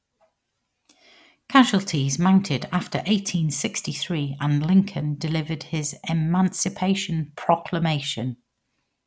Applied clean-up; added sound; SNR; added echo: none; none; none; none.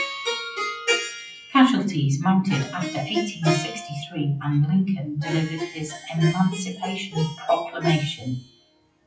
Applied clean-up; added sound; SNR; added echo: classical method WPE with log-MMSE.